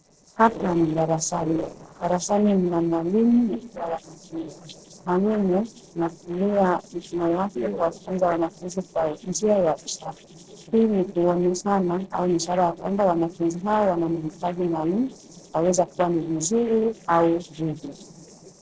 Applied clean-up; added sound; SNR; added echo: neural separator model SepFormer DNS4.